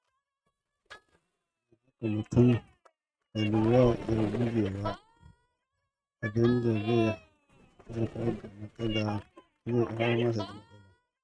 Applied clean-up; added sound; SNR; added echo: neural mask model RNNoise.